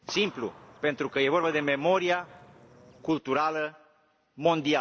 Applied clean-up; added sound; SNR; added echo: none; Gunshot, gunfire; 19 dB; none.